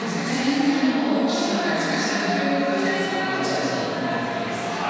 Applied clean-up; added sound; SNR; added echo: none; none; none; reverberation time 2.1 s.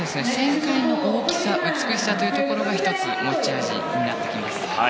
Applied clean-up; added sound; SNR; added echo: none; none; none; none.